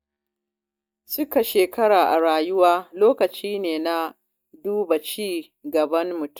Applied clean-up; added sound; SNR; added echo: neural mask model DeepFilterNet 3.